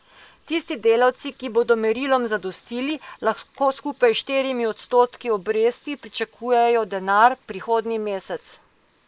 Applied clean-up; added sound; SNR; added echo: neural mask model Resemble Enhance denoiser.